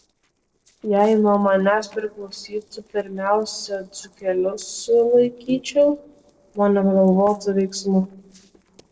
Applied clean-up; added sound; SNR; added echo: neural separator model SepFormer DNS4.